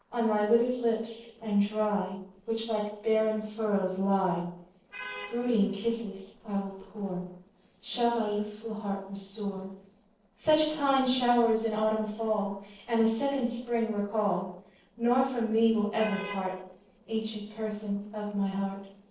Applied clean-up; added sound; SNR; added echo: neural separator model SepFormer DNS4.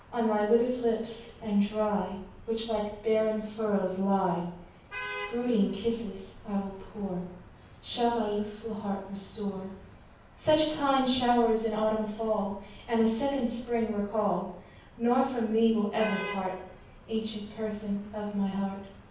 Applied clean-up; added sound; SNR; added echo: none; Traffic noise, roadway noise / Vehicle horn, car horn, honking; 17 dB; reverberation time 0.9 s.